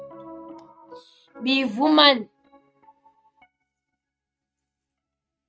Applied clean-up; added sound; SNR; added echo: neural mask model RNNoise.